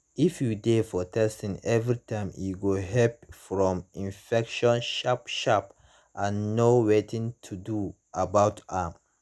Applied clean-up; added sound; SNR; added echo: none; none; none; none.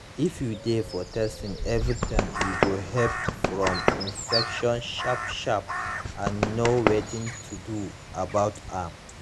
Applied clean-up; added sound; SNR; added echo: none; Run + Crow; 2 dB; none.